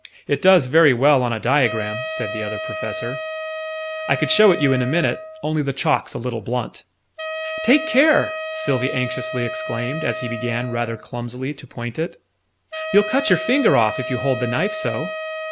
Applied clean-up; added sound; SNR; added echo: none; Wind instrument, woodwind instrument; 8 dB; none.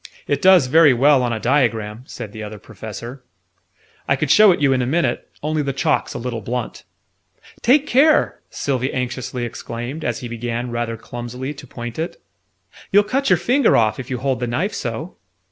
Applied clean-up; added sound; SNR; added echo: none; none; none; none.